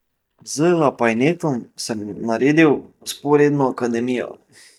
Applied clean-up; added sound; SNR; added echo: neural mask model DeepFilterNet 3.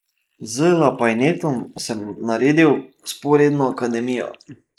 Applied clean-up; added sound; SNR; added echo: neural mask model Resemble Enhance denoiser.